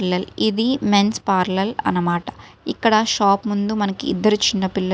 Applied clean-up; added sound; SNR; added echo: none; none; none; none.